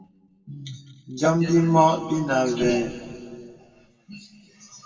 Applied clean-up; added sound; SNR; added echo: none; none; none; reverberation time 2.1 s.